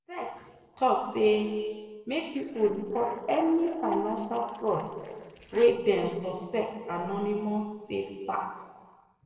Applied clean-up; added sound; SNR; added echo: neural separator model SepFormer DNS4.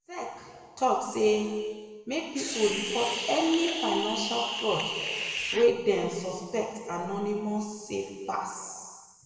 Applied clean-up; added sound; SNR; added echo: none; Hiss; 4 dB; reverberation time 1.6 s.